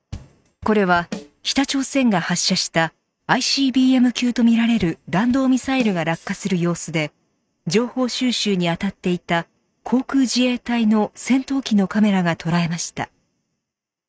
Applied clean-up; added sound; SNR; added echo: neural mask model RNNoise.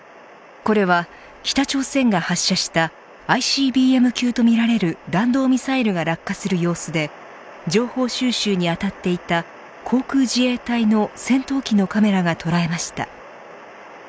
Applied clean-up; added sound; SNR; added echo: none; none; none; none.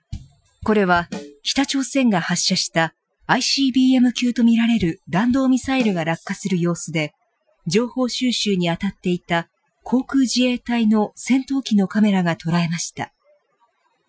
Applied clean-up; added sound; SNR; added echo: classical method Wiener filter.